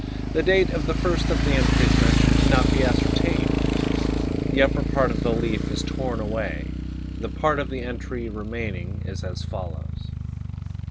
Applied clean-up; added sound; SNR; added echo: none; Motorcycle; -4 dB; none.